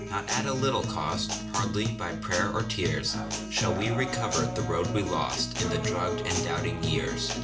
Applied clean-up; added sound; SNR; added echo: none; Acoustic guitar; 1 dB; reverberation time 0.4 s.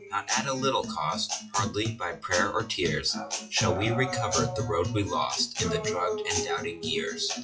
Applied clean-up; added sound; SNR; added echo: classical method WPE with log-MMSE.